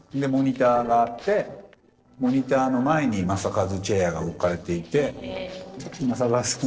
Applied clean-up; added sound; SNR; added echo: neural separator model SepFormer DNS4.